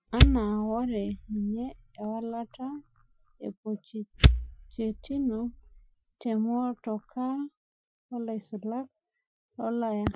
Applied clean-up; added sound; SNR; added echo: classical method Wiener filter.